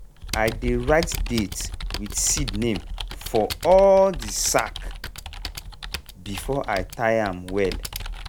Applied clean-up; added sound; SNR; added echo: none; Computer keyboard; 8 dB; none.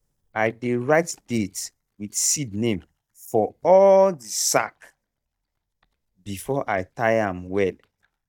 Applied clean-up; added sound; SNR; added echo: neural mask model DeepFilterNet 3.